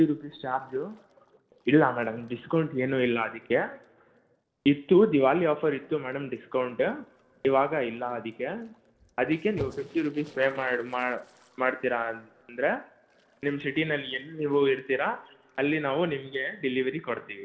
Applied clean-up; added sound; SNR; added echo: neural separator model SepFormer DNS4.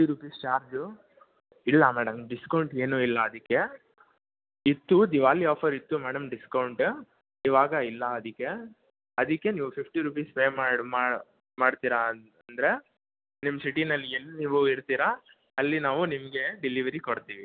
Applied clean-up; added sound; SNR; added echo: none; none; none; none.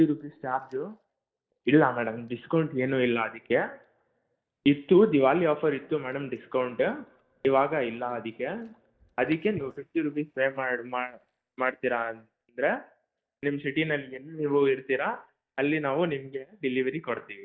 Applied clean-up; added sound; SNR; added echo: neural mask model DeepFilterNet 3.